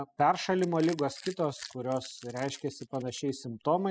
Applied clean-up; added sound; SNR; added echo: classical method spectral subtraction.